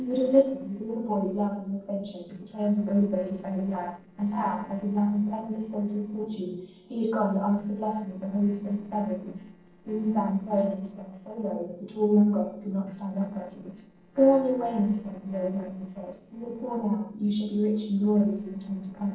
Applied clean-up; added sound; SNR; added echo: neural separator model SepFormer DNS4.